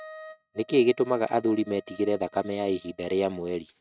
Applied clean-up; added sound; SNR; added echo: neural mask model RNNoise.